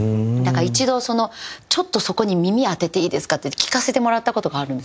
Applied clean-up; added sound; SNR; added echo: none; none; none; none.